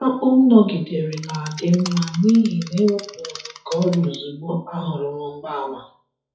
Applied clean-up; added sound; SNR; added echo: classical method WPE with log-MMSE.